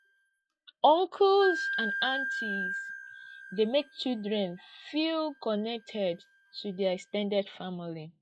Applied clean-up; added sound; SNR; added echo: classical method log-MMSE.